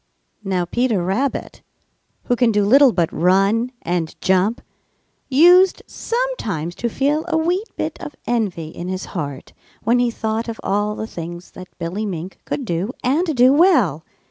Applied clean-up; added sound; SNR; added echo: none; none; none; none.